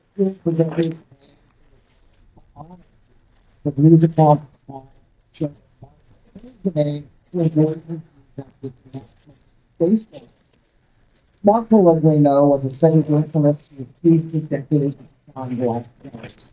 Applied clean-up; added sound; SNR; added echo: neural mask model DeepFilterNet 3.